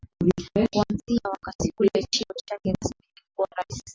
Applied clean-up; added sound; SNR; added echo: none; none; none; none.